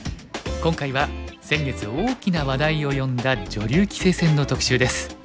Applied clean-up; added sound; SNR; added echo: none; none; none; none.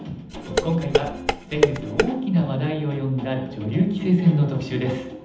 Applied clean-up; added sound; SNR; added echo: none; Dishes, pots, and pans; 1 dB; reverberation time 0.8 s.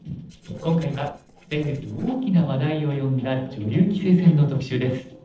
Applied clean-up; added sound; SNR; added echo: neural separator model SepFormer DNS4.